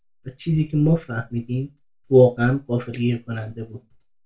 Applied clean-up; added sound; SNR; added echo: none; none; none; reverberation time 0.2 s.